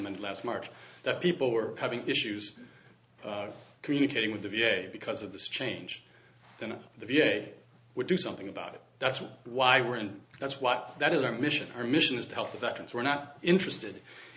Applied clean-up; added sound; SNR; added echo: none; none; none; none.